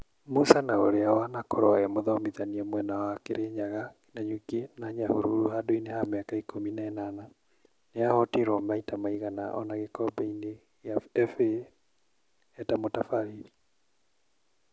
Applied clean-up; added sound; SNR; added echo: none; none; none; none.